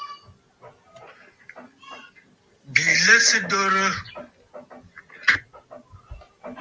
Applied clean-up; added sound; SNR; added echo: none; none; none; none.